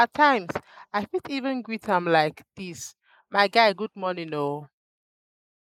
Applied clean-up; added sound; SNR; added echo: neural mask model Resemble Enhance denoiser.